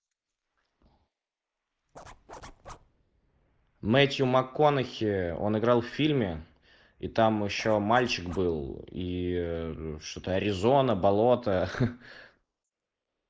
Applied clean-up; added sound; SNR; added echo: neural mask model Resemble Enhance denoiser.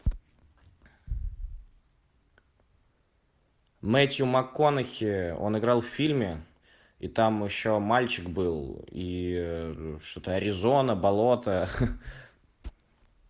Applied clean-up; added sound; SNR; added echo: none; none; none; none.